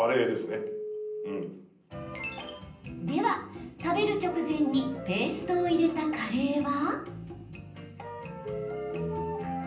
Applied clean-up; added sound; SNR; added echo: none; Telephone; 5 dB; reverberation time 0.6 s.